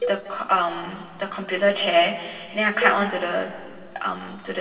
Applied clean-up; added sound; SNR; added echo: none; Cowbell; 11 dB; reverberation time 2.3 s.